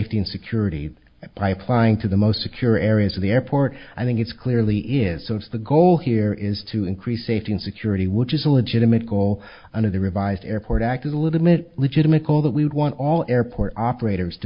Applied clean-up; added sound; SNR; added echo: none; none; none; none.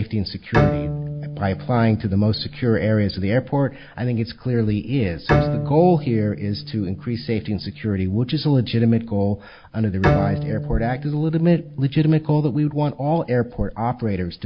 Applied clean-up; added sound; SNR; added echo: none; Bowed string instrument; 7 dB; none.